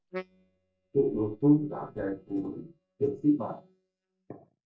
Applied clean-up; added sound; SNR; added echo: neural mask model DeepFilterNet 3.